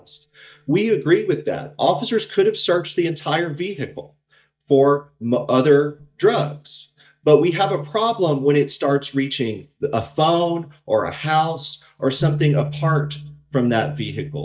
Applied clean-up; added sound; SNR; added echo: neural mask model DeepFilterNet 3.